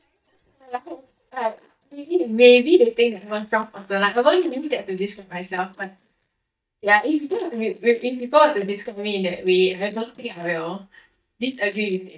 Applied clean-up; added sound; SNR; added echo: neural mask model DeepFilterNet 3.